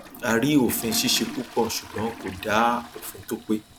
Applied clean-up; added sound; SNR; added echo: none; Toilet flush; 15 dB; none.